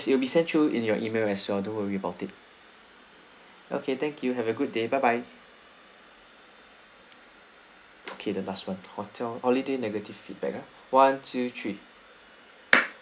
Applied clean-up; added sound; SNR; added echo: none; none; none; none.